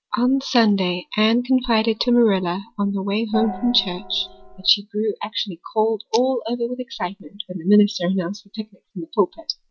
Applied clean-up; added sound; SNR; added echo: none; Gong; 11 dB; none.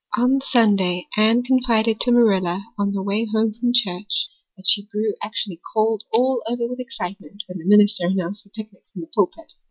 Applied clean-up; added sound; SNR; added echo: none; none; none; none.